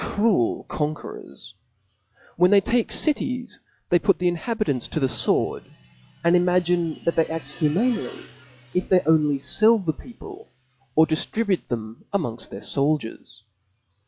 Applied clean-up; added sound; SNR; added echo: classical method log-MMSE.